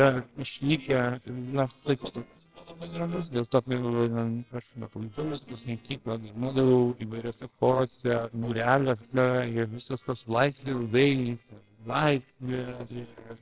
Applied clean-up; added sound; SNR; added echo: neural separator model SepFormer WHAMR!.